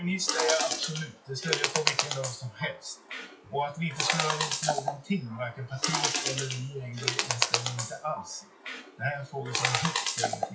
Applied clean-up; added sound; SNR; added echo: classical method WPE with log-MMSE.